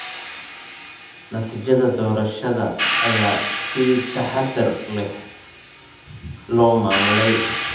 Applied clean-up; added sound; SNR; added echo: none; Hi-hat; 4 dB; reverberation time 0.8 s.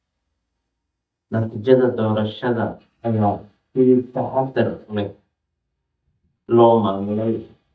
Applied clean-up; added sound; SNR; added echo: neural mask model DeepFilterNet 3.